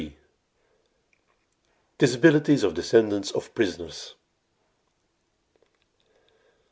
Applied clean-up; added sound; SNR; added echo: none; none; none; none.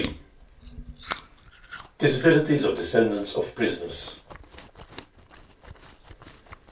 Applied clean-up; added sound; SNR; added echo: none; Chewing, mastication; 15 dB; reverberation time 0.2 s.